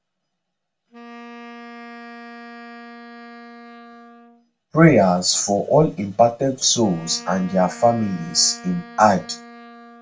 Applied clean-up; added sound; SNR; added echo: none; Wind instrument, woodwind instrument; 20 dB; reverberation time 0.2 s.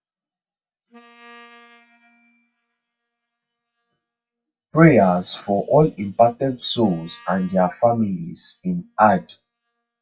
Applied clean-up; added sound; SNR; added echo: classical method WPE with log-MMSE.